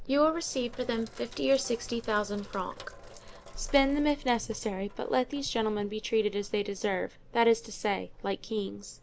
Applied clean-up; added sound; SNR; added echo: none; Sink (filling or washing); 18 dB; none.